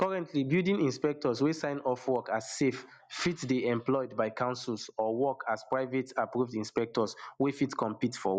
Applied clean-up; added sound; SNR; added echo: none; none; none; none.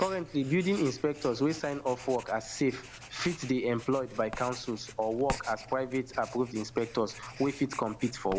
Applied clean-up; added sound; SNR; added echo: none; Writing; 13 dB; none.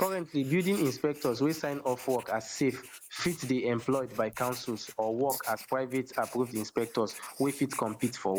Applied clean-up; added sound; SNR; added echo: neural mask model Resemble Enhance denoiser.